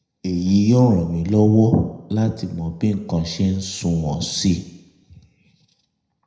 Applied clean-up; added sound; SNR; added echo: none; none; none; reverberation time 0.7 s.